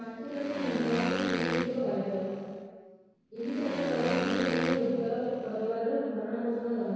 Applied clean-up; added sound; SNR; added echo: none; Motorcycle; 4 dB; reverberation time 2.0 s.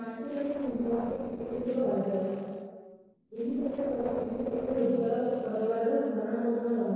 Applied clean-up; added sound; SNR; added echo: neural separator model SepFormer DNS4.